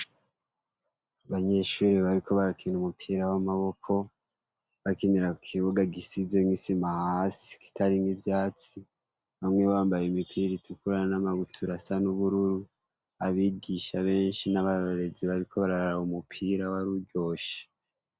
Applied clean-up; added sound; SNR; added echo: none; none; none; none.